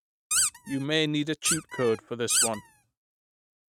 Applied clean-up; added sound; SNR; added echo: neural mask model RNNoise.